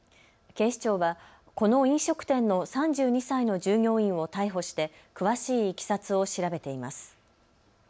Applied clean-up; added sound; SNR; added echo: none; none; none; none.